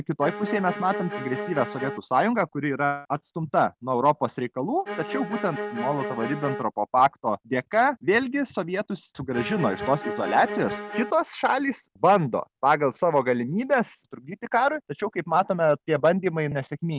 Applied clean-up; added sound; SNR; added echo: none; Bowed string instrument; 8 dB; none.